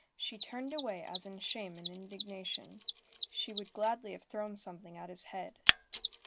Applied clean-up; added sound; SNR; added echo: none; Mechanisms; -3 dB; none.